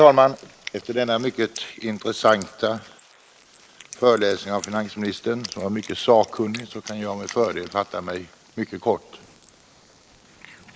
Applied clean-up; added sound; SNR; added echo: neural mask model Resemble Enhance denoiser.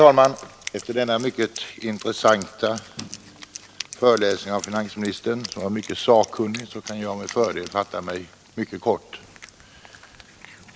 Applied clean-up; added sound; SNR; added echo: none; Wind instrument, woodwind instrument; 18 dB; none.